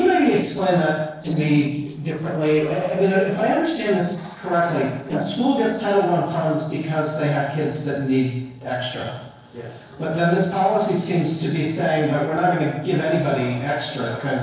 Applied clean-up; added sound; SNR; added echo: neural separator model SepFormer DNS4.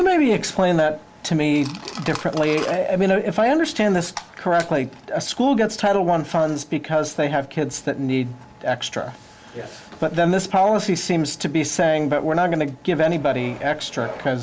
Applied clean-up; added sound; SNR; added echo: none; none; none; none.